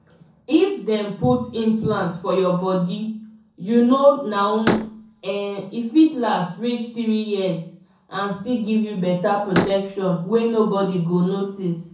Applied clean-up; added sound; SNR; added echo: none; Slam; 10 dB; reverberation time 0.5 s.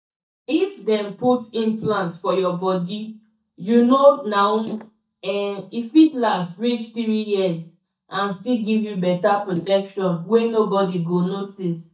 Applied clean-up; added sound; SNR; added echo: neural mask model DeepFilterNet 3.